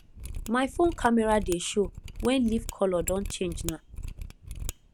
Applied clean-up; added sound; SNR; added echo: none; Mechanisms; 9 dB; none.